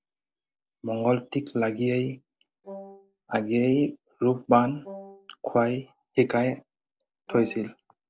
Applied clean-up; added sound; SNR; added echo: neural separator model SepFormer DNS4.